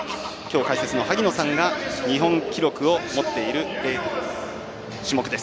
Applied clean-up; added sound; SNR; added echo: none; Bird vocalization, bird call, bird song / Fowl; 19 dB; none.